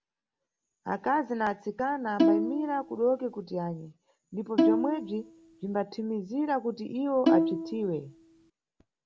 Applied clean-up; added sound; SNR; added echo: none; Bowed string instrument; -4 dB; none.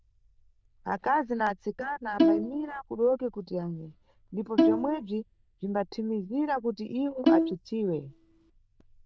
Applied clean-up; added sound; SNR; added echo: neural diffusion model UNIVERSE++.